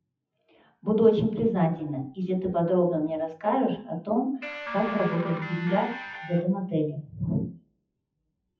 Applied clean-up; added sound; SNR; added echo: classical method WPE with log-MMSE.